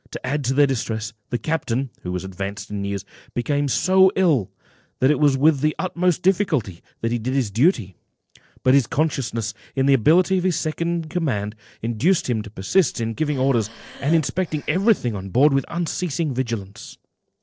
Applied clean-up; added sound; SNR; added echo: neural separator model SepFormer DNS4.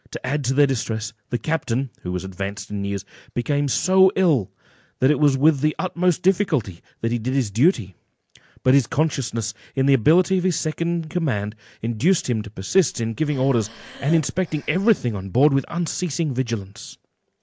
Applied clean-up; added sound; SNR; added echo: none; Breathing; 20 dB; none.